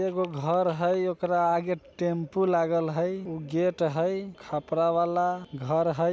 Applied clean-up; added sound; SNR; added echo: none; none; none; none.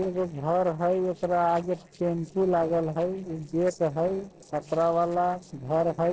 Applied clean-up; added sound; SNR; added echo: neural separator model SepFormer DNS4.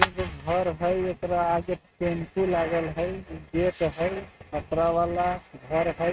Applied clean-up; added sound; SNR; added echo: neural mask model RNNoise.